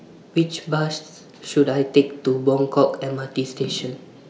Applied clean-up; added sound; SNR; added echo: none; none; none; none.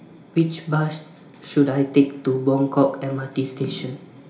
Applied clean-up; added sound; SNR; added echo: none; none; none; reverberation time 0.4 s.